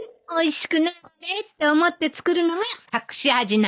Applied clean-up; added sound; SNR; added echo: neural mask model DeepFilterNet 3.